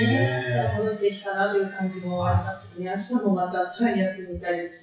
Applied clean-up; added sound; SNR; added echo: classical method WPE with log-MMSE.